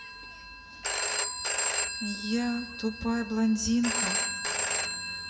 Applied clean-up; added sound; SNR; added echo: none; Telephone; 0 dB; reverberation time 1.7 s.